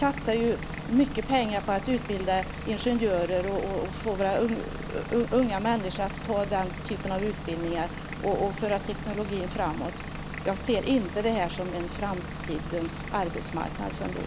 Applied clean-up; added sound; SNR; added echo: none; Engine / Vehicle; 10 dB; none.